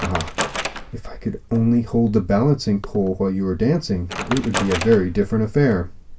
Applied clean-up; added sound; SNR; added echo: none; Wood; 11 dB; reverberation time 0.2 s.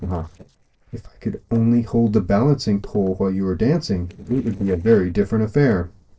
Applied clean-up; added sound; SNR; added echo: neural separator model SepFormer DNS4.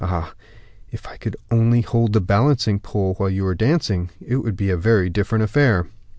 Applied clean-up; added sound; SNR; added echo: none; none; none; none.